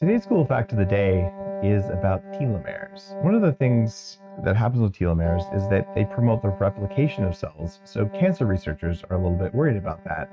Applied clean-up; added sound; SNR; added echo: neural mask model RNNoise.